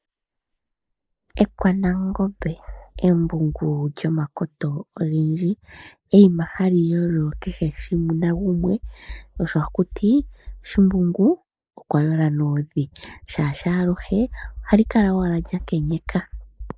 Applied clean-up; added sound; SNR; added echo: neural mask model Resemble Enhance denoiser.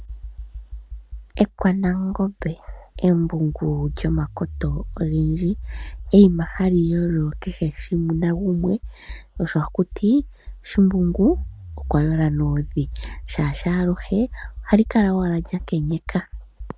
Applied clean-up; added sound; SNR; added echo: none; Accelerating, revving, vroom; 12 dB; none.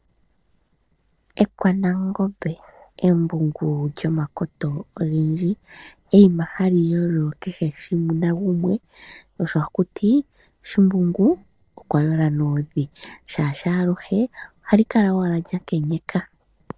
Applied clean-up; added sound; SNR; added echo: neural separator model SepFormer DNS4.